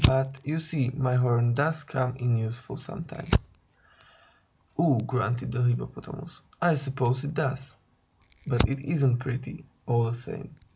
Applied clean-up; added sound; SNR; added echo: none; Fire; 8 dB; none.